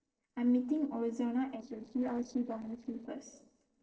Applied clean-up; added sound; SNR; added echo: neural separator model SepFormer DNS4.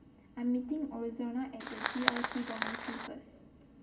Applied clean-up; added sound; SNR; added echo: none; Fire; -4 dB; reverberation time 2.7 s.